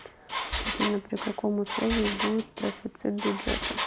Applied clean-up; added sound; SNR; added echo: none; Engine; 2 dB; none.